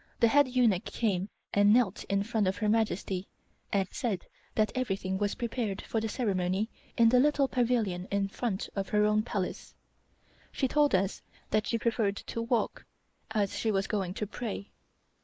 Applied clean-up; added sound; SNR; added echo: neural mask model Resemble Enhance denoiser.